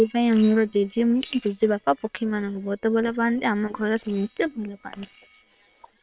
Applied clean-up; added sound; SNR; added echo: neural separator model SepFormer WHAM!.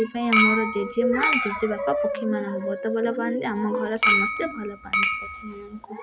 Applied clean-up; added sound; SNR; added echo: none; Chink, clink; 0 dB; none.